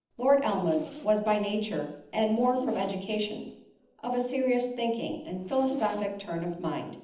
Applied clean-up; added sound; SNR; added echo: neural separator model SepFormer DNS4.